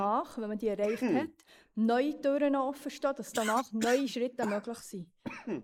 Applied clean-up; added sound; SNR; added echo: neural mask model Resemble Enhance denoiser.